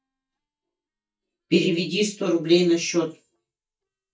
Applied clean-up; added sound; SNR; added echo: neural mask model DeepFilterNet 3.